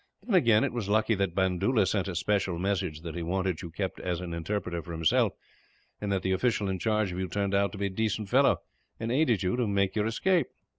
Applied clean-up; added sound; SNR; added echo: none; none; none; none.